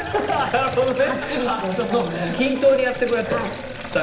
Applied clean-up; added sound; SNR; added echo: none; Sink (filling or washing); 12 dB; reverberation time 0.8 s.